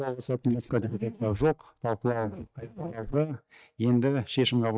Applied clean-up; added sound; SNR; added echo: neural mask model DeepFilterNet 3.